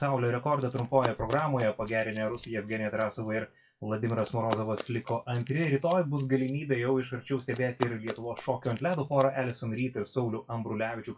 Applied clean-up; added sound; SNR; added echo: classical method WPE with log-MMSE.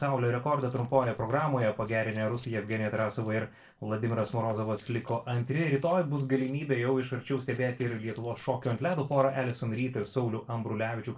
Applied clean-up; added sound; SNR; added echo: neural separator model SepFormer DNS4.